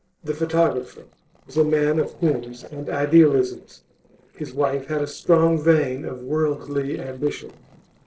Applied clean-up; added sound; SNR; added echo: neural separator model SepFormer DNS4.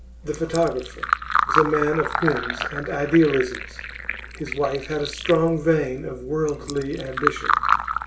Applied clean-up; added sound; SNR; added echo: none; Fill (with liquid); 3 dB; reverberation time 0.2 s.